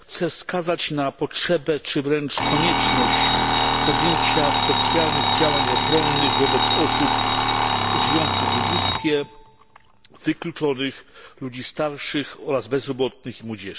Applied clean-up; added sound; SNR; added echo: none; Alarm; -3 dB; none.